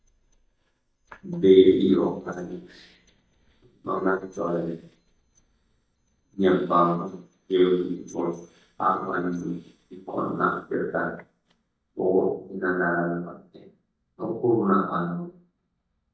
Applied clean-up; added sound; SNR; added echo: neural mask model DeepFilterNet 3.